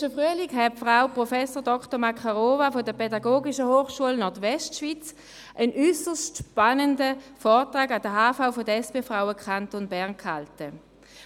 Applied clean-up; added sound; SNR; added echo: none; none; none; none.